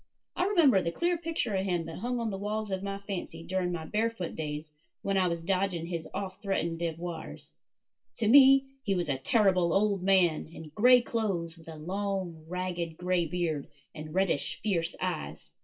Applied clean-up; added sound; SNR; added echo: none; none; none; reverberation time 0.2 s.